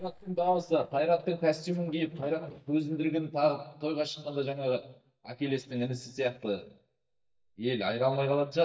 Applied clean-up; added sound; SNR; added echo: neural mask model DeepFilterNet 3.